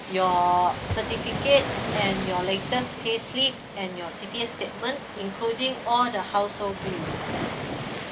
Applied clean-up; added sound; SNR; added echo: none; Waves, surf; 6 dB; none.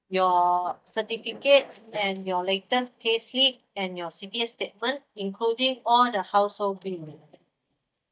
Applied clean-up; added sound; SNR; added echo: neural mask model DeepFilterNet 3.